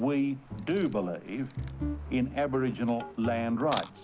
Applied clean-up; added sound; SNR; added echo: none; Camera + Bowed string instrument; 17 dB; none.